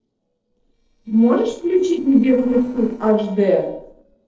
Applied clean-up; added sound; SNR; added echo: neural separator model SepFormer DNS4.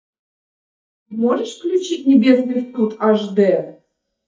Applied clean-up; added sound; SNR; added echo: neural mask model DeepFilterNet 3.